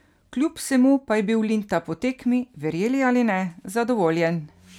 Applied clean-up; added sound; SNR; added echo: none; none; none; none.